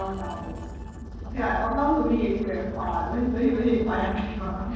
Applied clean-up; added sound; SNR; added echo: neural separator model SepFormer DNS4.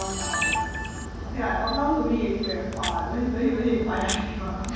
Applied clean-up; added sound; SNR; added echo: none; Camera; 8 dB; reverberation time 1.3 s.